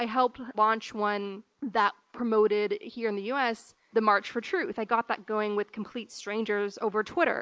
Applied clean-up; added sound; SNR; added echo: none; none; none; none.